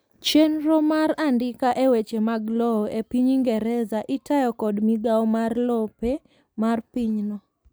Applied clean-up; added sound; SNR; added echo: none; none; none; none.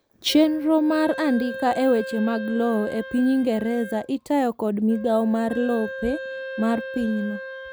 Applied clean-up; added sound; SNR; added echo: none; Wind instrument, woodwind instrument; 12 dB; none.